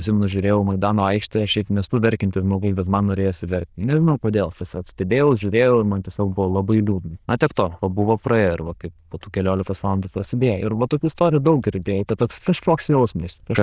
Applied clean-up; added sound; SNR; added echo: neural diffusion model UNIVERSE++.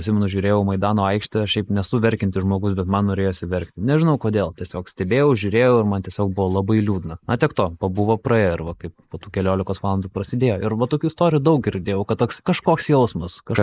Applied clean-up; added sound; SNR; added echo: neural mask model Resemble Enhance denoiser.